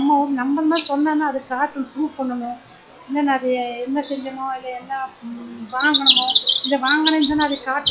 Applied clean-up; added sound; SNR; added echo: classical method log-MMSE.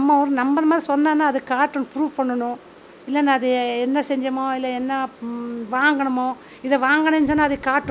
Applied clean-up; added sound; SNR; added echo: none; none; none; none.